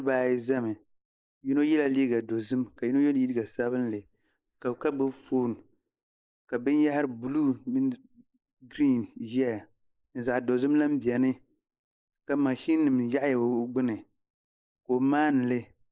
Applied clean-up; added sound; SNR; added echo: neural mask model Resemble Enhance denoiser.